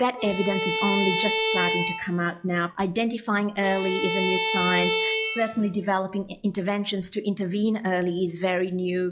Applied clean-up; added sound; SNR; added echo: classical method log-MMSE.